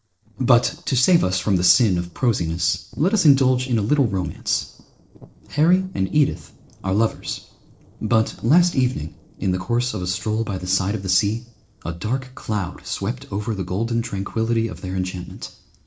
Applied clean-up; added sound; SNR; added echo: neural separator model SepFormer DNS4.